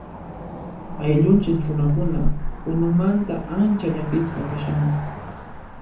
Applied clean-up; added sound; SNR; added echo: none; Cricket / Motor vehicle (road); 6 dB; reverberation time 0.5 s.